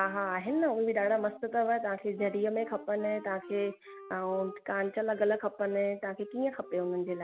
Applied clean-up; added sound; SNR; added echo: none; Wind instrument, woodwind instrument; 19 dB; none.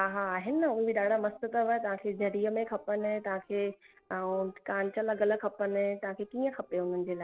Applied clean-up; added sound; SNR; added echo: neural separator model SepFormer DNS4.